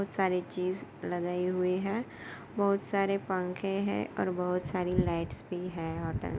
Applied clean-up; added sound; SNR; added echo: none; none; none; none.